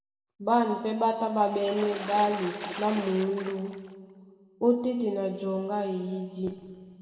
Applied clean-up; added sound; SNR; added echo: none; Water / Splash, splatter; 12 dB; reverberation time 2.0 s.